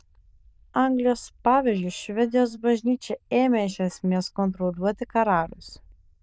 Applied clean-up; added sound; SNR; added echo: neural diffusion model UNIVERSE++.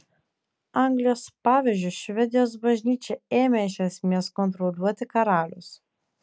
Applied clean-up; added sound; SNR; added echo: none; none; none; none.